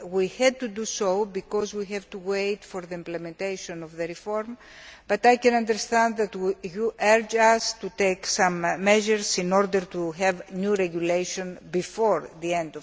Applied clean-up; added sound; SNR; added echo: none; none; none; none.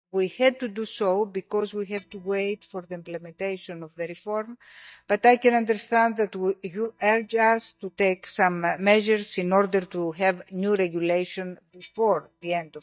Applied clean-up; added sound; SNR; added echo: neural mask model DeepFilterNet 3.